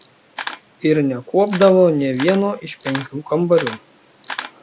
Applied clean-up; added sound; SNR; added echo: none; Camera; 15 dB; none.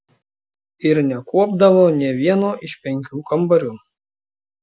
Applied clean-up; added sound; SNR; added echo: none; none; none; none.